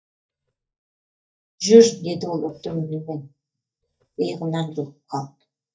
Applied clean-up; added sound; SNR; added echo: neural mask model DeepFilterNet 3.